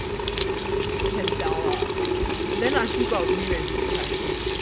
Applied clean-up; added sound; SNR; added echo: none; Sink (filling or washing) / Water tap, faucet; -4 dB; none.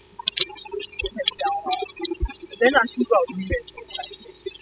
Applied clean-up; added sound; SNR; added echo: classical method spectral subtraction.